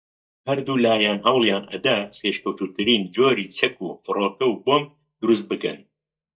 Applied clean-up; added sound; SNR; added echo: neural mask model DeepFilterNet 3.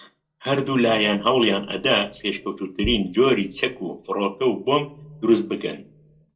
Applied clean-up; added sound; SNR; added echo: none; Bass drum; 16 dB; reverberation time 0.2 s.